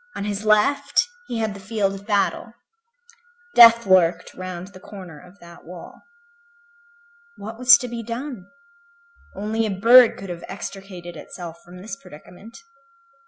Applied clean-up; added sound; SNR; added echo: none; none; none; none.